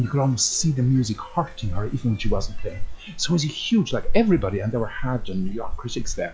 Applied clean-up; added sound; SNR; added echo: classical method log-MMSE.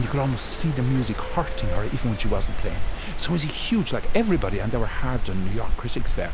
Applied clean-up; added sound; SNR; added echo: none; Wind; -2 dB; none.